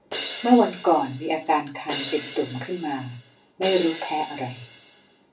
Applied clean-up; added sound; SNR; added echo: none; Crash cymbal; 10 dB; reverberation time 0.3 s.